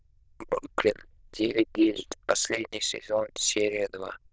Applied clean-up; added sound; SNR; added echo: neural diffusion model UNIVERSE++.